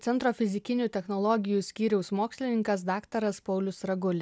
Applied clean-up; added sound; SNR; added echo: none; none; none; none.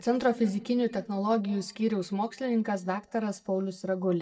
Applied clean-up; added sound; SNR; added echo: neural mask model DeepFilterNet 3.